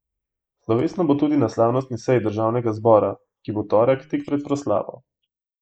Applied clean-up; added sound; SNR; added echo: neural mask model Resemble Enhance denoiser.